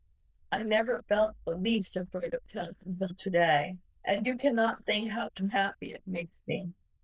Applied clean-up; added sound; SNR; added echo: neural diffusion model UNIVERSE++.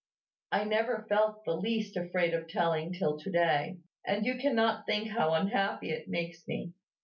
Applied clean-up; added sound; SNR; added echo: none; none; none; none.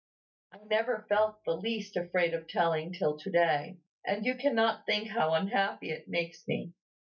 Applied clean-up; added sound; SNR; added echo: neural mask model DeepFilterNet 3.